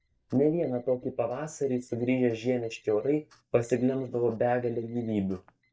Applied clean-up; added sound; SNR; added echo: neural mask model DeepFilterNet 3.